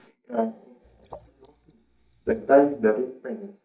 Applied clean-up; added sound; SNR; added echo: neural mask model DeepFilterNet 3.